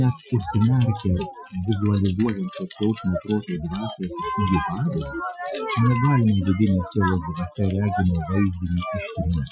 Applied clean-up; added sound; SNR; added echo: classical method Wiener filter.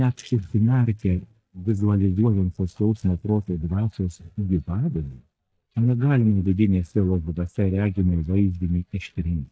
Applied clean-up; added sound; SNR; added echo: neural mask model DeepFilterNet 3.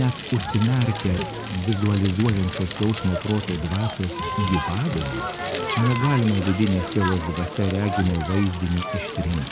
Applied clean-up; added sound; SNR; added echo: none; Crackle; 6 dB; none.